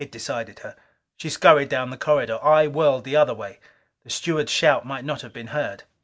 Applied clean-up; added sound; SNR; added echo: none; none; none; none.